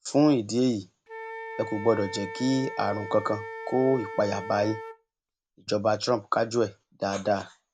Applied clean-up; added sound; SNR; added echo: none; Wind instrument, woodwind instrument; 13 dB; none.